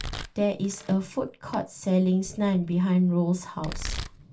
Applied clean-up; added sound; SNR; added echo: none; Domestic sounds, home sounds; 13 dB; reverberation time 0.2 s.